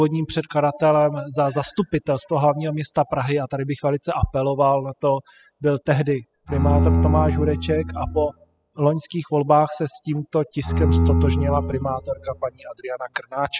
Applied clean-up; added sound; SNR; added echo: classical method spectral subtraction.